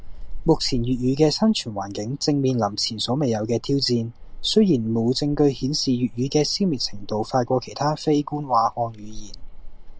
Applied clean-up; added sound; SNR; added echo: none; Wind; 12 dB; none.